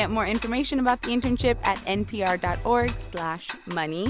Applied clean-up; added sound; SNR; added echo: none; Tick-tock; 18 dB; none.